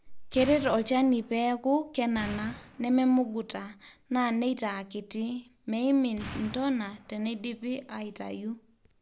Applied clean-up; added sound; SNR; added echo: none; Explosion; 16 dB; none.